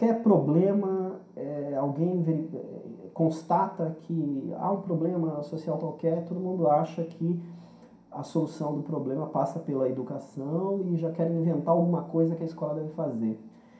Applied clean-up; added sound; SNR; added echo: none; none; none; reverberation time 0.5 s.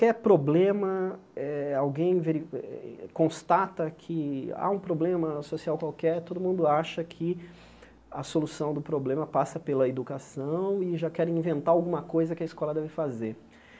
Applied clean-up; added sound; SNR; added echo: none; none; none; none.